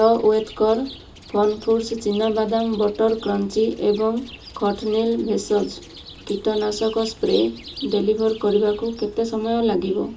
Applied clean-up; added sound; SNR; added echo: none; Chirp, tweet; 19 dB; reverberation time 0.2 s.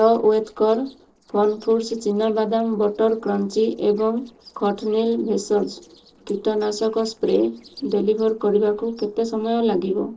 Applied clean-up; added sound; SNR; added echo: neural separator model SepFormer DNS4.